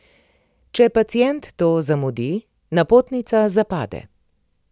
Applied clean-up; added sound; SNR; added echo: none; none; none; none.